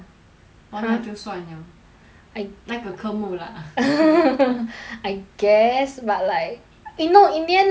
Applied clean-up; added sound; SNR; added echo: none; none; none; none.